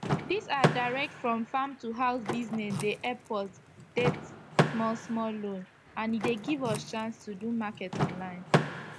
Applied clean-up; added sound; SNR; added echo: none; Door / Car; 1 dB; none.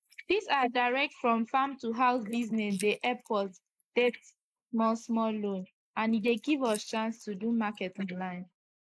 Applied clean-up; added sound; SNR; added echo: neural mask model Resemble Enhance denoiser.